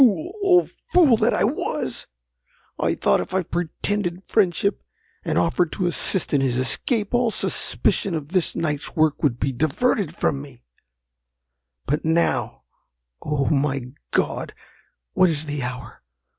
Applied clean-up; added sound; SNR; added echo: none; none; none; none.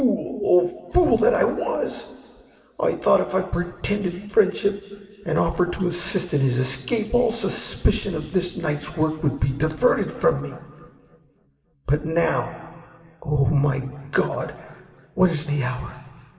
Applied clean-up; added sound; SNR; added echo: none; none; none; reverberation time 2.3 s.